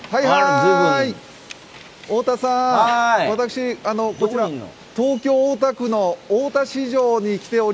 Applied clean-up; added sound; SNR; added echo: none; none; none; none.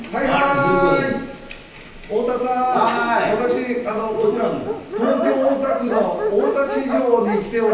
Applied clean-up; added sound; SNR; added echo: none; Dog; 8 dB; reverberation time 0.9 s.